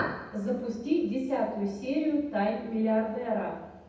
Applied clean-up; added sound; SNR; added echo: none; none; none; reverberation time 0.9 s.